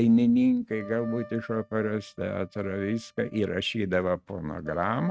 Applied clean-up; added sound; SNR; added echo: neural mask model RNNoise.